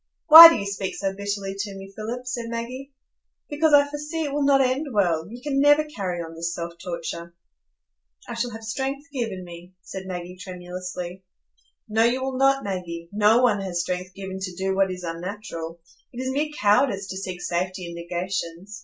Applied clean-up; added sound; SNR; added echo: none; none; none; none.